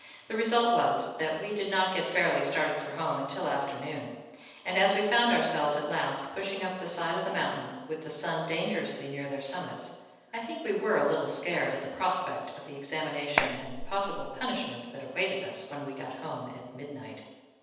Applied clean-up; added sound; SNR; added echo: none; Clapping; 3 dB; reverberation time 1.1 s.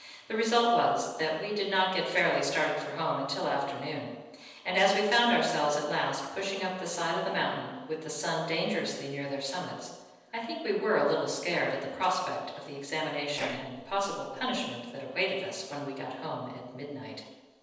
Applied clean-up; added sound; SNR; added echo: neural separator model SepFormer DNS4.